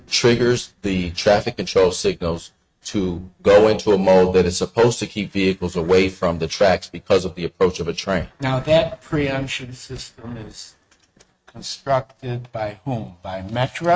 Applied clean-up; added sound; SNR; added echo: neural mask model RNNoise.